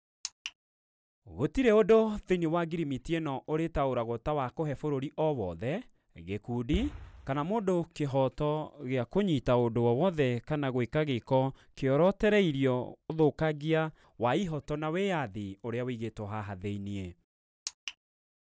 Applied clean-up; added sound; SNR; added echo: none; Boom; 10 dB; none.